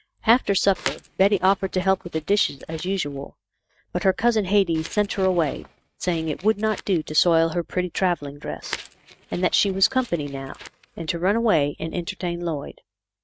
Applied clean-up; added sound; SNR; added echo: neural mask model RNNoise.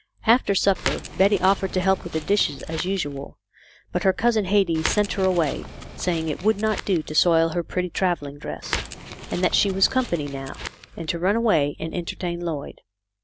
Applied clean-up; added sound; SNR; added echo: none; Crackle; 11 dB; none.